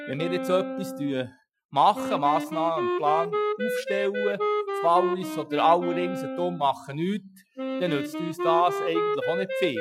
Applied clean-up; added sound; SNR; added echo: classical method Wiener filter.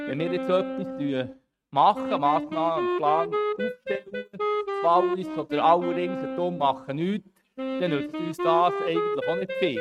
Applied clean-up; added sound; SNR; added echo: neural mask model RNNoise.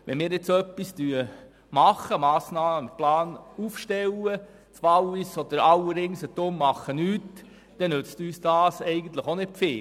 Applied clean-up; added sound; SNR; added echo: none; none; none; none.